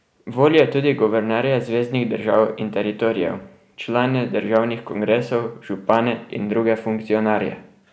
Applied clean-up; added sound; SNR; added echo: none; none; none; none.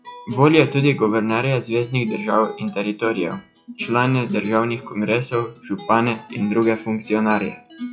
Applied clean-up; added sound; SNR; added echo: classical method WPE with log-MMSE.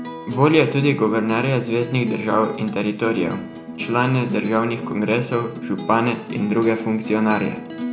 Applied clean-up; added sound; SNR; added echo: none; Acoustic guitar; 11 dB; reverberation time 0.4 s.